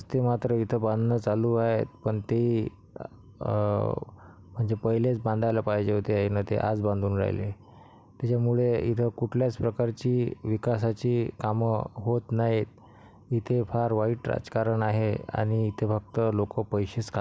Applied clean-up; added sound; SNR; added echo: none; none; none; none.